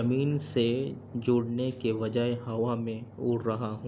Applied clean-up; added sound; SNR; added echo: none; none; none; none.